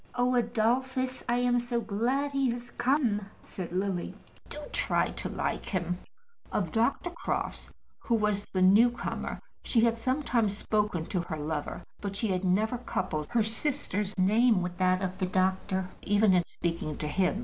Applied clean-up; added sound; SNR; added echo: none; none; none; none.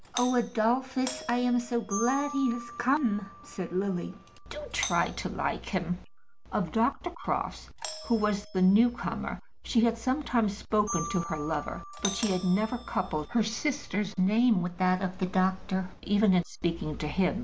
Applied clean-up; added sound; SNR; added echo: none; Doorbell + Marimba, xylophone; 15 dB; none.